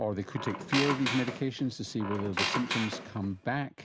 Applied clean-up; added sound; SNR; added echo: none; Squeak; 3 dB; none.